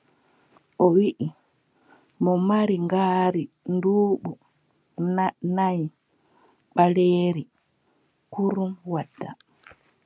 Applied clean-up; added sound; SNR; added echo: none; none; none; none.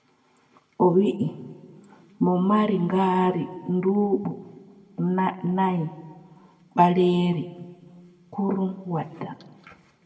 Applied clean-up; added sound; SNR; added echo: none; none; none; reverberation time 1.2 s.